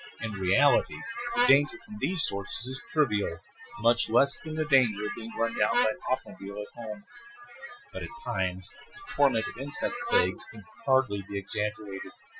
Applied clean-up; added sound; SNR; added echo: classical method Wiener filter.